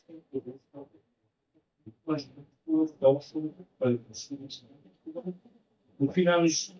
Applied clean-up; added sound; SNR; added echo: neural mask model DeepFilterNet 3.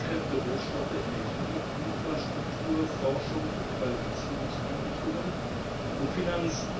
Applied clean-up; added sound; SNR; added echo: none; Mechanisms; -2 dB; reverberation time 0.3 s.